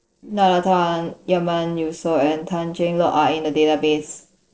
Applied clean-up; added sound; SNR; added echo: neural separator model SepFormer DNS4.